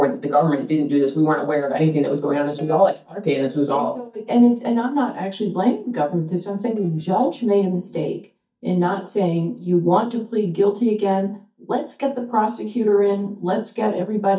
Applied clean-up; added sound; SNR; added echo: neural mask model DeepFilterNet 3.